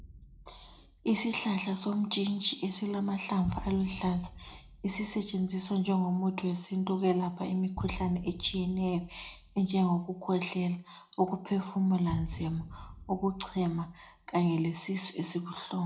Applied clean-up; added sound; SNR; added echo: none; Boom; 16 dB; reverberation time 0.3 s.